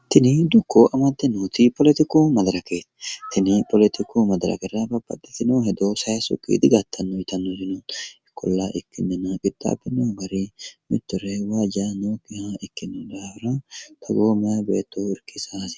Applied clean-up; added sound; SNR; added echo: none; none; none; none.